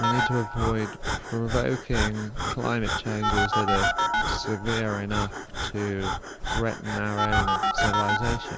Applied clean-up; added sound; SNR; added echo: none; Breathing + Telephone; -2 dB; none.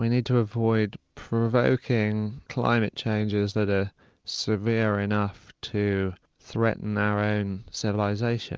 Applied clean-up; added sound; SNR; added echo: none; none; none; none.